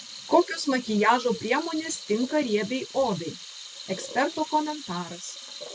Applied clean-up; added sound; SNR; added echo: none; Sink (filling or washing) / Water tap, faucet; 14 dB; none.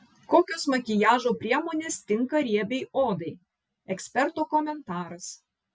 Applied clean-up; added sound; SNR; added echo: none; none; none; none.